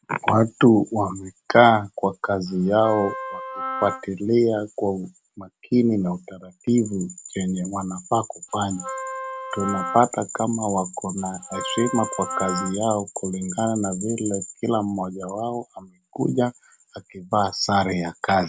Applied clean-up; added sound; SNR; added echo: none; Wind instrument, woodwind instrument; 9 dB; none.